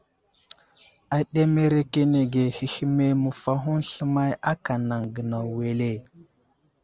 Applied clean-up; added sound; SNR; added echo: none; none; none; none.